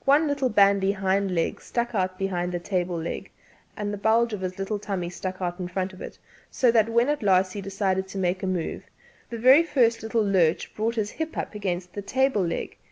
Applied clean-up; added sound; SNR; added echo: none; none; none; none.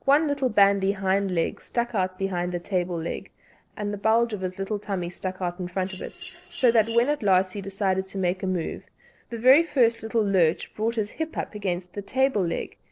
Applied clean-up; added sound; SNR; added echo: neural separator model SepFormer DNS4.